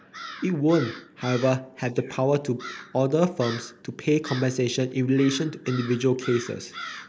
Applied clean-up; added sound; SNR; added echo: neural mask model Resemble Enhance denoiser.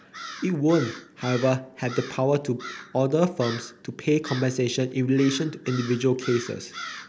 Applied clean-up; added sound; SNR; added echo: none; Crow; 15 dB; none.